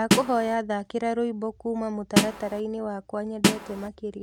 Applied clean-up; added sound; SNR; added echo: none; Snare drum; -4 dB; none.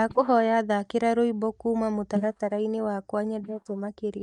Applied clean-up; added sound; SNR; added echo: neural mask model DeepFilterNet 3.